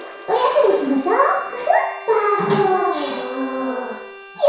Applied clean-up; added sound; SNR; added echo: none; Bowed string instrument; 16 dB; reverberation time 0.7 s.